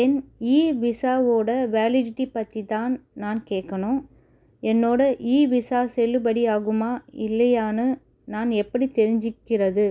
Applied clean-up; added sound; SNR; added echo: none; none; none; none.